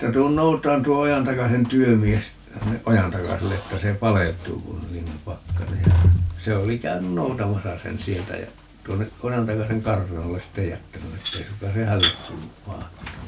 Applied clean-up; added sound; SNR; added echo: none; none; none; none.